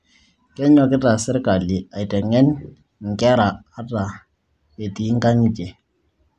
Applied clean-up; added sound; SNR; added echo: none; none; none; none.